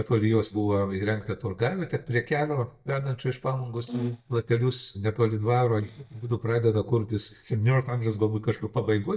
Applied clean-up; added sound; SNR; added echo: neural mask model DeepFilterNet 3.